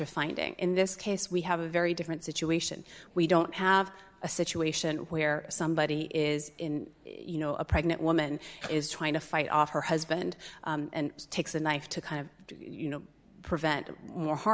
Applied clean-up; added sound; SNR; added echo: none; none; none; none.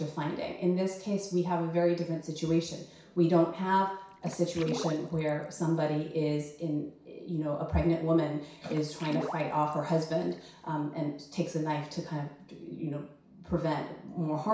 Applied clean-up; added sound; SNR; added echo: none; Water / Splash, splatter; 13 dB; reverberation time 0.6 s.